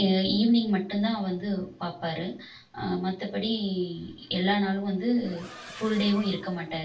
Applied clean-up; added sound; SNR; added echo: none; Accelerating, revving, vroom; 18 dB; reverberation time 0.3 s.